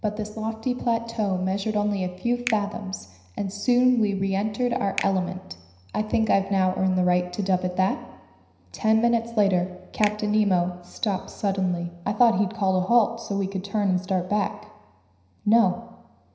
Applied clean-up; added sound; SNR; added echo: none; Finger snapping; 17 dB; reverberation time 0.9 s.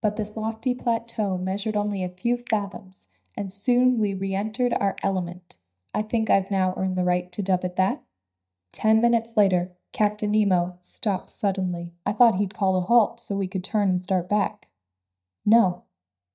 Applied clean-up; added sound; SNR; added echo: neural mask model DeepFilterNet 3.